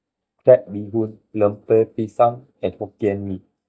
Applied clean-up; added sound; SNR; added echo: neural mask model DeepFilterNet 3.